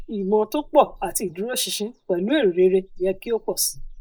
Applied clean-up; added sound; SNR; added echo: neural mask model Resemble Enhance denoiser.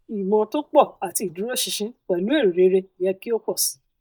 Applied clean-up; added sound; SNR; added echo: neural mask model DeepFilterNet 3.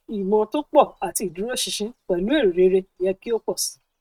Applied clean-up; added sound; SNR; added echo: neural mask model RNNoise.